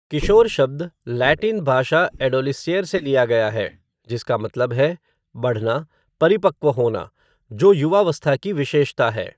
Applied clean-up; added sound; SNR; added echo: neural mask model DeepFilterNet 3.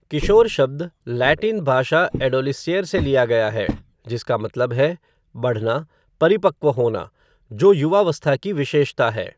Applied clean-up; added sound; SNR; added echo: none; Walk, footsteps; 12 dB; none.